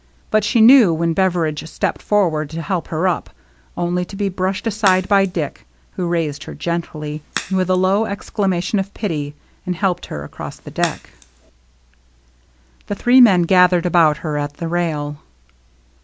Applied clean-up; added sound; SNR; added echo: none; Crack; 13 dB; none.